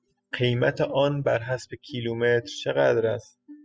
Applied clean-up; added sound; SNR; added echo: classical method spectral subtraction.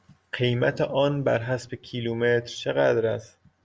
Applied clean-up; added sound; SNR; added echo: none; none; none; none.